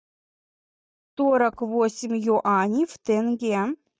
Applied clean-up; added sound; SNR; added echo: neural mask model DeepFilterNet 3.